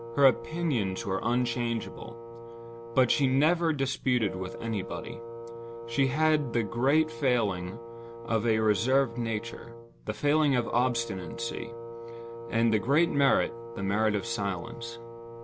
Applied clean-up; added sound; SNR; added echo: none; Wind instrument, woodwind instrument; 12 dB; none.